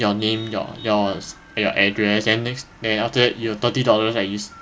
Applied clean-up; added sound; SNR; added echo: none; none; none; none.